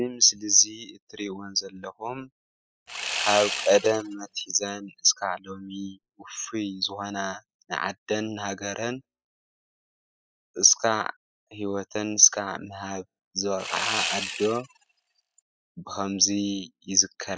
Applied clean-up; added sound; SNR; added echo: classical method spectral subtraction.